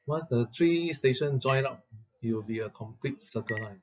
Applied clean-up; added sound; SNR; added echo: classical method log-MMSE.